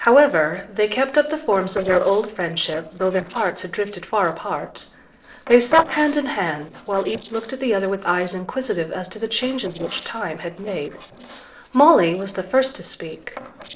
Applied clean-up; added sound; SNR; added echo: neural separator model SepFormer DNS4.